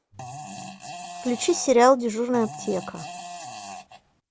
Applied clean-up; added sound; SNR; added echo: none; Fart; 14 dB; none.